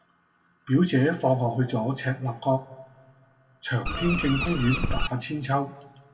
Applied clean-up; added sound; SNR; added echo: none; Bird; 1 dB; reverberation time 0.7 s.